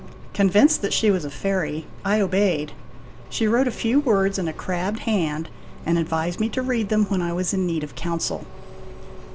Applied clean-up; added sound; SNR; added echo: none; Engine; 18 dB; none.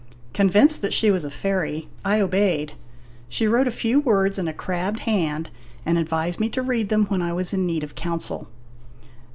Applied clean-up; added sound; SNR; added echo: none; none; none; none.